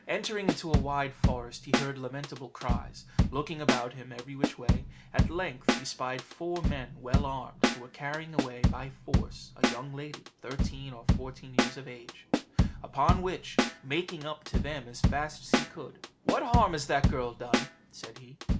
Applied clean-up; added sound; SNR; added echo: none; Drum / Drum kit; -4 dB; none.